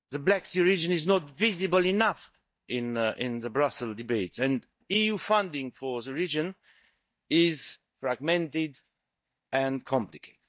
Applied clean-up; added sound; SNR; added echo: neural mask model DeepFilterNet 3.